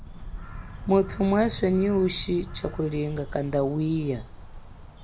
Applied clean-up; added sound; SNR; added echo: none; Bird vocalization, bird call, bird song; 12 dB; none.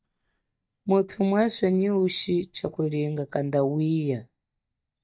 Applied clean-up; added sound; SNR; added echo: neural mask model DeepFilterNet 3.